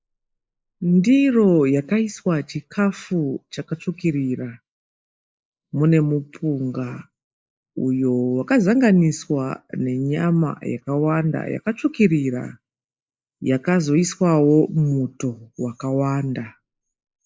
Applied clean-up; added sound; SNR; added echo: neural mask model Resemble Enhance denoiser.